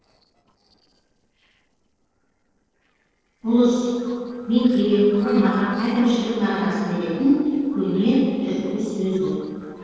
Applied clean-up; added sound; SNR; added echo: neural separator model SepFormer DNS4.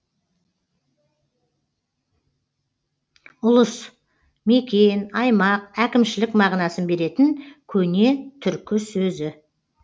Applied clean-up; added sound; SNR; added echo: none; none; none; none.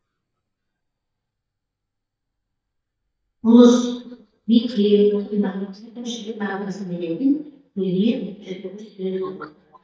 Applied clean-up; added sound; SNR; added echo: neural mask model DeepFilterNet 3.